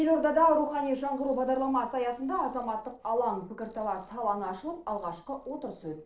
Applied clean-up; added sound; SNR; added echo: neural separator model SepFormer DNS4.